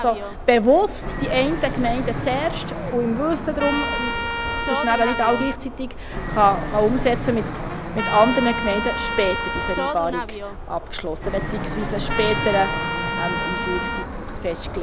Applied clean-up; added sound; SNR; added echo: none; Fixed-wing aircraft, airplane + Trumpet; 3 dB; none.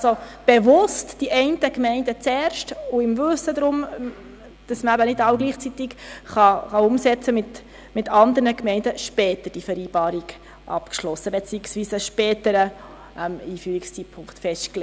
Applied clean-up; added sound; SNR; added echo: none; none; none; none.